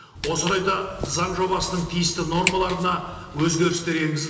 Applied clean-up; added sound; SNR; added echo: none; Walk, footsteps; 10 dB; reverberation time 1.4 s.